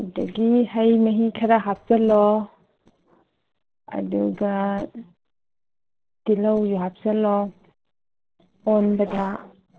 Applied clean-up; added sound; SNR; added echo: neural separator model SepFormer DNS4.